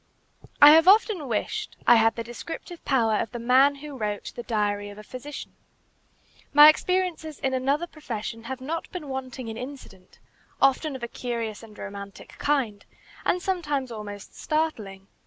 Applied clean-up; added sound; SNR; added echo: none; none; none; none.